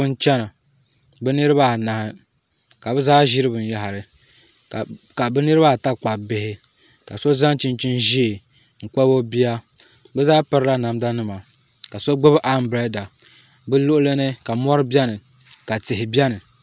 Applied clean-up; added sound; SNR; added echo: none; none; none; none.